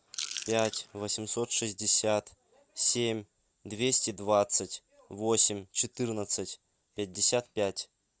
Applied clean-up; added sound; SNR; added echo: none; Chewing, mastication / Crushing; 9 dB; none.